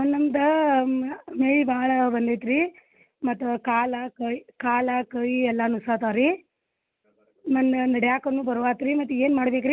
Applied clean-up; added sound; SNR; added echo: none; none; none; none.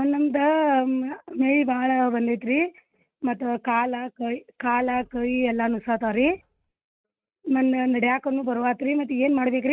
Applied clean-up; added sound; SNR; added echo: neural mask model RNNoise.